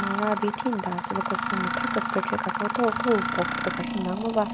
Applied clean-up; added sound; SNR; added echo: none; Mechanisms; 1 dB; none.